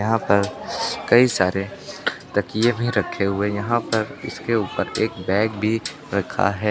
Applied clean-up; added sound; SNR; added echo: none; none; none; none.